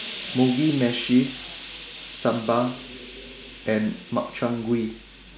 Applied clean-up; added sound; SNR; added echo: none; Hiss; 11 dB; none.